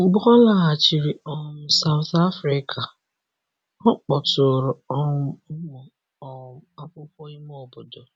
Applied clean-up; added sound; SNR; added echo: none; none; none; none.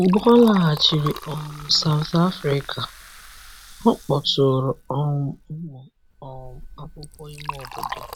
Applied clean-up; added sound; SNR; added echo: none; Liquid; 15 dB; none.